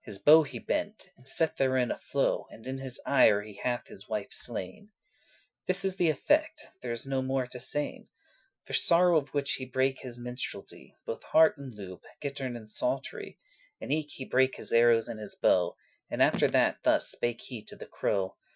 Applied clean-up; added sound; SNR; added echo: classical method Wiener filter.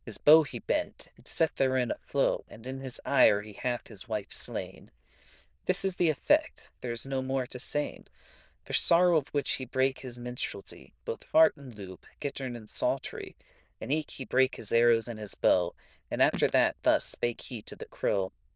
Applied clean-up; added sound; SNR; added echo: neural diffusion model UNIVERSE++.